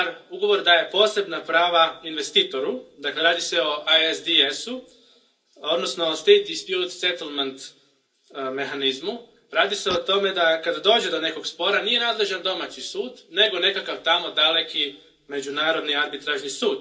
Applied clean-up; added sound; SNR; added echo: none; Fart; 19 dB; reverberation time 0.3 s.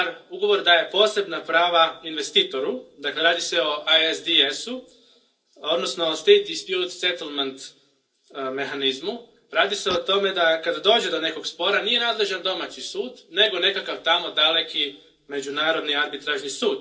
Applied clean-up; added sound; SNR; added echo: neural separator model SepFormer DNS4.